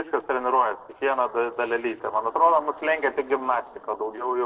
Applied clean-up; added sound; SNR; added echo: neural separator model SepFormer DNS4.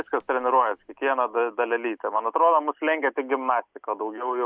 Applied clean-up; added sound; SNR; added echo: none; none; none; none.